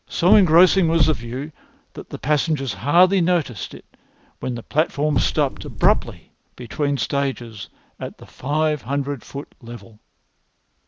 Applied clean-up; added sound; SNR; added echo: none; Car; -1 dB; none.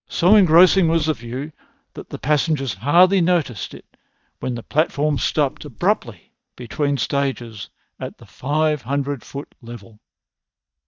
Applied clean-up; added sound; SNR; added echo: neural mask model DeepFilterNet 3.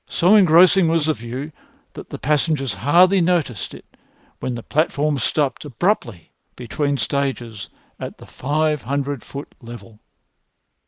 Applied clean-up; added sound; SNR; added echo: neural mask model Resemble Enhance denoiser.